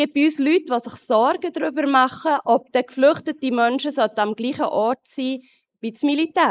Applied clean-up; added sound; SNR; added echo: neural mask model Resemble Enhance denoiser.